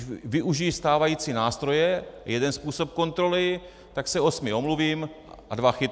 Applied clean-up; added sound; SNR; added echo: none; none; none; none.